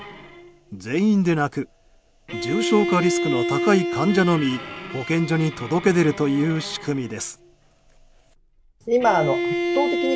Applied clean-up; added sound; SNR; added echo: none; Bowed string instrument; 5 dB; none.